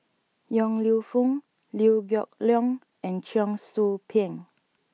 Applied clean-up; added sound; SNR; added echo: none; none; none; none.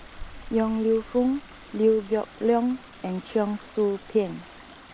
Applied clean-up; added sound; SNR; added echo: none; Stream; 18 dB; none.